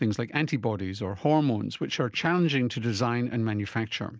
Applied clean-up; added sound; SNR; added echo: none; none; none; none.